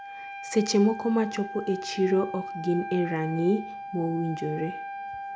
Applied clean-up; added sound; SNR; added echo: none; Wind instrument, woodwind instrument; 10 dB; none.